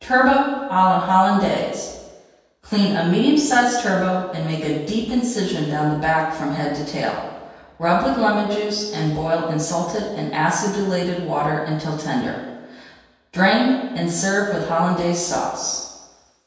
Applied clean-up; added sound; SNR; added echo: none; none; none; reverberation time 1.2 s.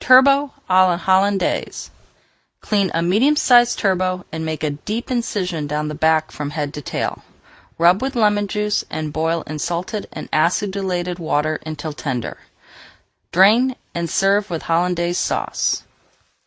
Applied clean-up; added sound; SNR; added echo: none; none; none; none.